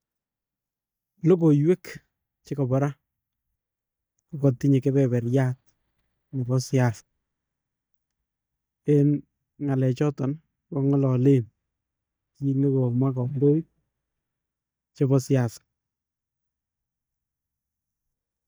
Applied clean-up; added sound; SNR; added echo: neural mask model DeepFilterNet 3.